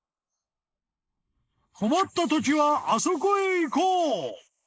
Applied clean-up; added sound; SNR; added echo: neural mask model Resemble Enhance denoiser.